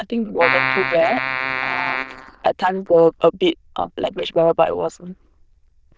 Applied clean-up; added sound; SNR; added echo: neural diffusion model UNIVERSE++.